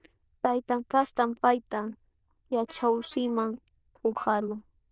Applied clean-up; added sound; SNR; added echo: neural diffusion model UNIVERSE++.